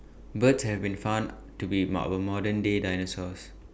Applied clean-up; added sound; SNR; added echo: none; none; none; none.